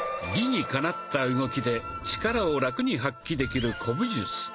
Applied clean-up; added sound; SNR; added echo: none; Livestock, farm animals, working animals; 16 dB; none.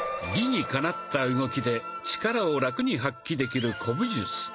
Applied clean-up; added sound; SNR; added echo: none; none; none; none.